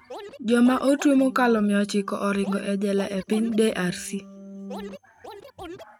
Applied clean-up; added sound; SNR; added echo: neural mask model RNNoise.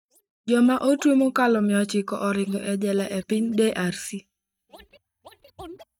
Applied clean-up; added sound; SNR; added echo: neural mask model DeepFilterNet 3.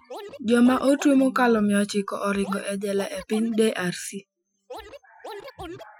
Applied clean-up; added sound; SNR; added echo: classical method Wiener filter.